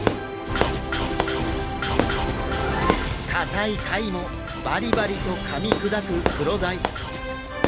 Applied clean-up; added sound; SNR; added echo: none; Fireworks; 5 dB; none.